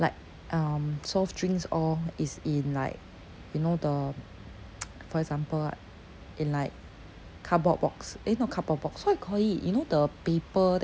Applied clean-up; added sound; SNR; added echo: none; none; none; none.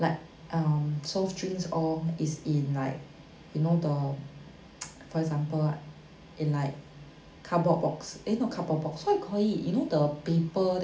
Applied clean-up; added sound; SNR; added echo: none; none; none; reverberation time 0.4 s.